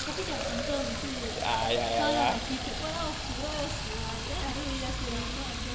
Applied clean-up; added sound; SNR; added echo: none; Fill (with liquid); 4 dB; none.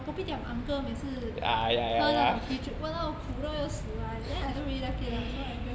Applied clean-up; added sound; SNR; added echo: none; none; none; none.